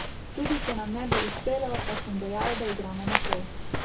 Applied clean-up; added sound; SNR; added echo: none; Walk, footsteps; 0 dB; reverberation time 0.2 s.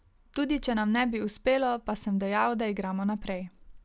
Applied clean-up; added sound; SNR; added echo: none; none; none; none.